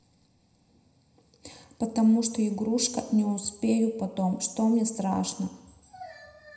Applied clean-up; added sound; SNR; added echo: none; none; none; reverberation time 0.9 s.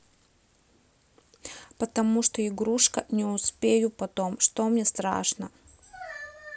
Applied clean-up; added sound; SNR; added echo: none; none; none; none.